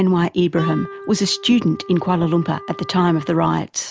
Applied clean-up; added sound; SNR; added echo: none; Wind instrument, woodwind instrument; 16 dB; none.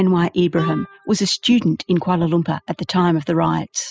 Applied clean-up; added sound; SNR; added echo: classical method spectral subtraction.